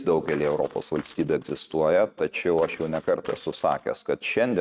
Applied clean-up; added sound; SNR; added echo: neural mask model RNNoise.